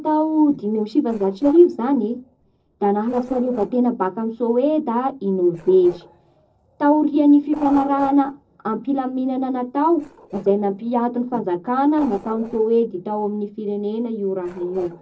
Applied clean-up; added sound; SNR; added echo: neural separator model SepFormer DNS4.